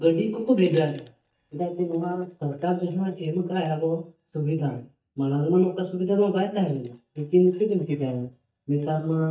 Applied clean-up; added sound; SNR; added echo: neural mask model DeepFilterNet 3.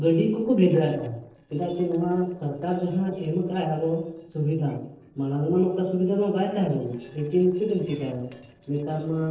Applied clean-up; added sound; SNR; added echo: neural separator model SepFormer DNS4.